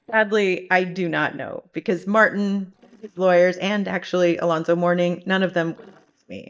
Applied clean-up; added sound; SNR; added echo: neural mask model DeepFilterNet 3.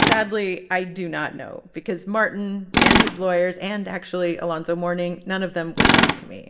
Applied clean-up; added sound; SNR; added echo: none; Tools; -2 dB; reverberation time 0.6 s.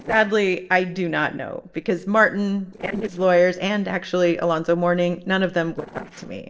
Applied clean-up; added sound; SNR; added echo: neural separator model SepFormer DNS4.